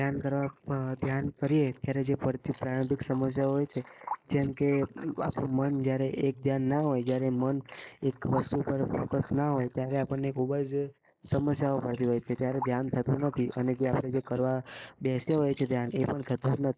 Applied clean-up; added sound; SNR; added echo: neural mask model Resemble Enhance denoiser.